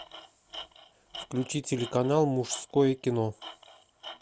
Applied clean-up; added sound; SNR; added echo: none; Tools; 17 dB; none.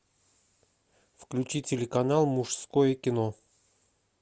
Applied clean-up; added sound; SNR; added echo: none; none; none; none.